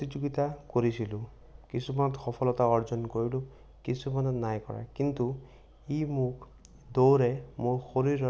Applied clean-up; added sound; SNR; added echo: none; none; none; none.